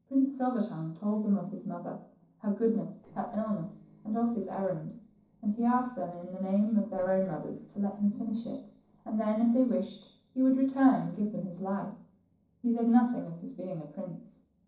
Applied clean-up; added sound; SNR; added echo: neural separator model SepFormer DNS4.